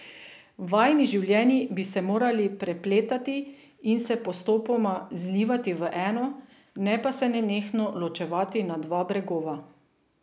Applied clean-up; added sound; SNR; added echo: none; none; none; none.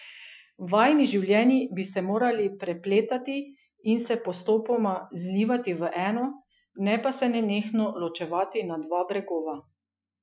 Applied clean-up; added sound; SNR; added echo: classical method Wiener filter.